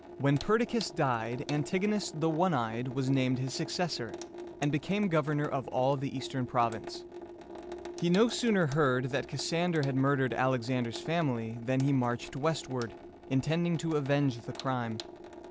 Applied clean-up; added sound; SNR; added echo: none; Sink (filling or washing) / Water tap, faucet; 14 dB; none.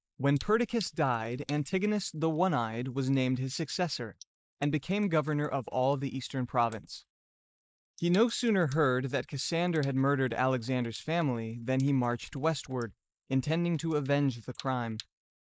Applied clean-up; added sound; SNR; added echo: neural mask model Resemble Enhance denoiser.